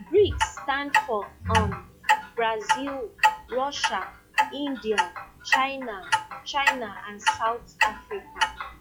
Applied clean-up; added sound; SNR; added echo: classical method log-MMSE.